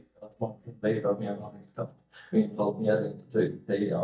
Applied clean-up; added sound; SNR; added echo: neural mask model DeepFilterNet 3.